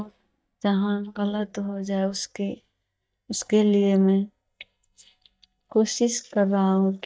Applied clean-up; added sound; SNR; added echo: neural mask model DeepFilterNet 3.